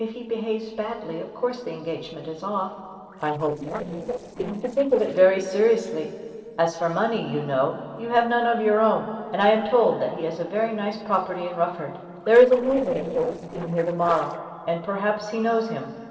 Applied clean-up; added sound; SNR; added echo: neural separator model SepFormer DNS4.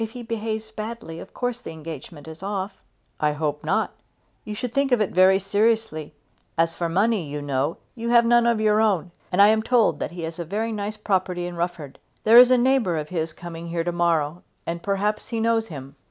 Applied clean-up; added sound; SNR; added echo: none; none; none; none.